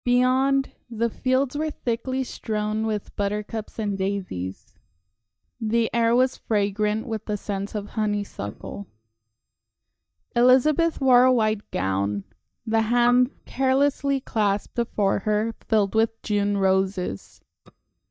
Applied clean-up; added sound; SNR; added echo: neural mask model DeepFilterNet 3.